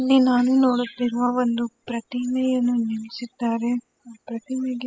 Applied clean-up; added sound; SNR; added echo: classical method spectral subtraction.